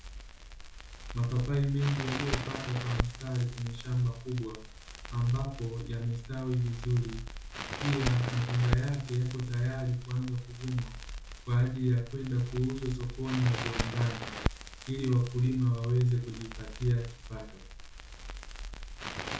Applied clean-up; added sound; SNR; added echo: none; Crackle; 8 dB; reverberation time 0.4 s.